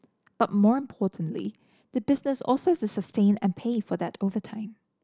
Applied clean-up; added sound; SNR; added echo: none; none; none; none.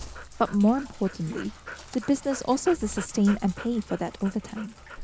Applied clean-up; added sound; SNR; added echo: none; Sink (filling or washing) + Dog; 14 dB; none.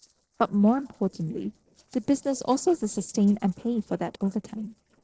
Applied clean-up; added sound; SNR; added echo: neural separator model SepFormer DNS4.